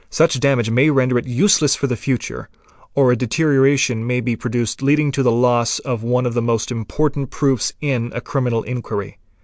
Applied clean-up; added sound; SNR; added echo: none; none; none; none.